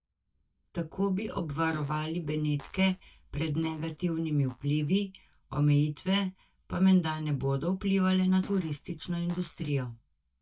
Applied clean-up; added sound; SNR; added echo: neural mask model DeepFilterNet 3.